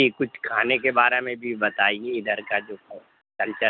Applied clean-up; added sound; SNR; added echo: none; none; none; none.